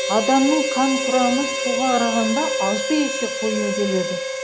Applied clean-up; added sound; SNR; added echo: none; Harmonica; 2 dB; none.